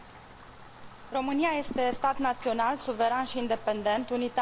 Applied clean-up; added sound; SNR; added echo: none; Rain; 13 dB; none.